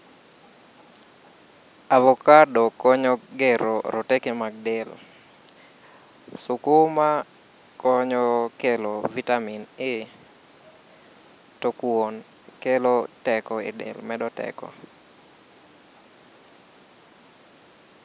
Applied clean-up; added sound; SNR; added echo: none; none; none; none.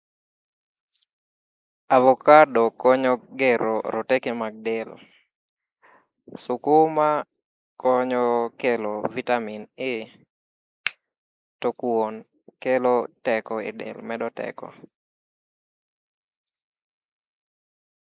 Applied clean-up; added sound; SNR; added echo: neural mask model Resemble Enhance denoiser.